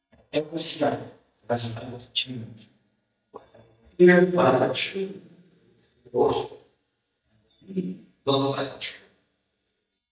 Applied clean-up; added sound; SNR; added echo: neural mask model DeepFilterNet 3.